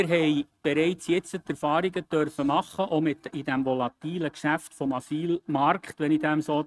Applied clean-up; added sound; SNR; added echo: neural mask model RNNoise.